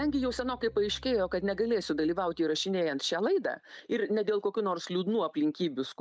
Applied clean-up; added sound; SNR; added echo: none; none; none; none.